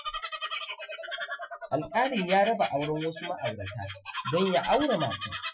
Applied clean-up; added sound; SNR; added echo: classical method Wiener filter.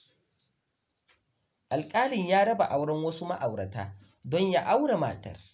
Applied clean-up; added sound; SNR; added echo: none; none; none; none.